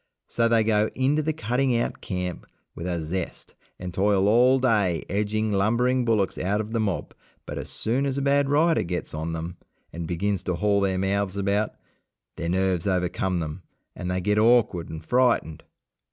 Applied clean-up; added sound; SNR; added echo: none; none; none; none.